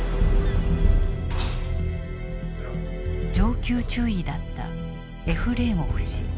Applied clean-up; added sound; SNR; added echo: none; none; none; none.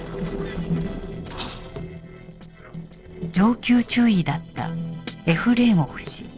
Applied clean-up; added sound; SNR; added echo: neural separator model SepFormer DNS4.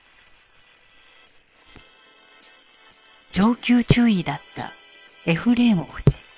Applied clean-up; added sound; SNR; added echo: neural separator model SepFormer WHAM!.